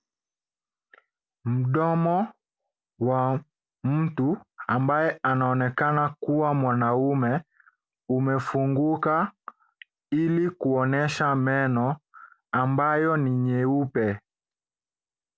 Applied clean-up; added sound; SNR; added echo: none; none; none; none.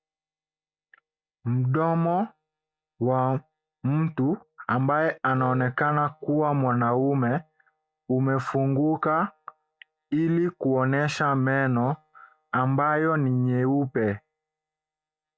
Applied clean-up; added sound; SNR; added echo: neural mask model DeepFilterNet 3.